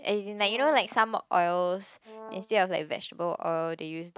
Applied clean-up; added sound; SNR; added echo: neural mask model RNNoise.